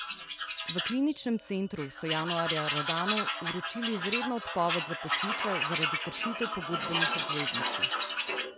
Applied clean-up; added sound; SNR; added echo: none; Tools; -1 dB; none.